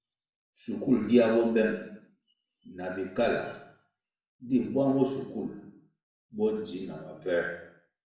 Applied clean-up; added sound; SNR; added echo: none; none; none; reverberation time 0.7 s.